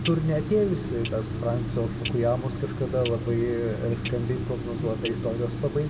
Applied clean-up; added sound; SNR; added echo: none; Clock; 4 dB; reverberation time 1.3 s.